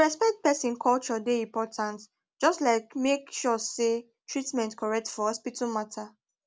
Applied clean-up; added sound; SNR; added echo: none; none; none; none.